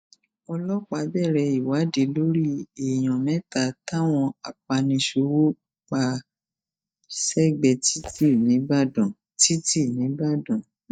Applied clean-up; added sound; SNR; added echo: neural mask model DeepFilterNet 3.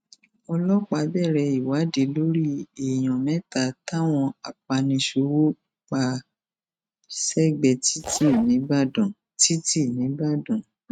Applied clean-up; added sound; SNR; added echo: neural mask model RNNoise.